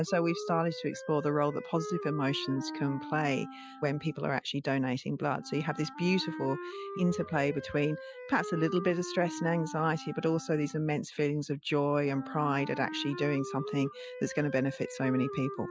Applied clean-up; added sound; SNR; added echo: classical method Wiener filter.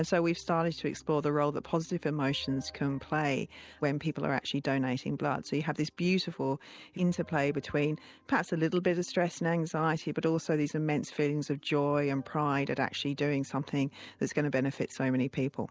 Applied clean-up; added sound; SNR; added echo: none; none; none; none.